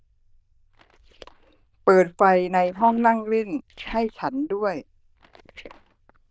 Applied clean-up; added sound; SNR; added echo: neural diffusion model UNIVERSE++.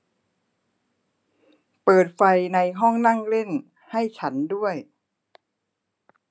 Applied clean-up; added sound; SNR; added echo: none; none; none; none.